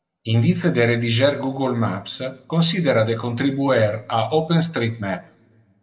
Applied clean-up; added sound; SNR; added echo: none; none; none; reverberation time 0.6 s.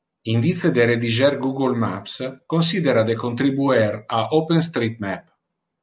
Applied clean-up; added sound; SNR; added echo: none; none; none; none.